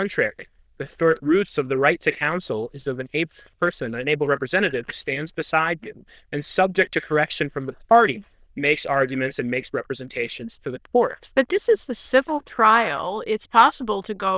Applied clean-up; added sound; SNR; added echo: neural diffusion model UNIVERSE++.